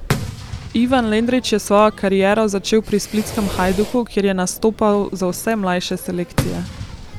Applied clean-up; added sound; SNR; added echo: none; Fireworks; 11 dB; none.